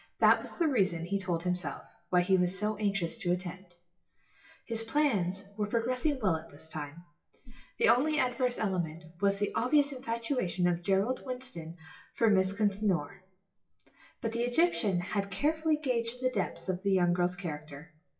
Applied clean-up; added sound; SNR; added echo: classical method WPE with log-MMSE.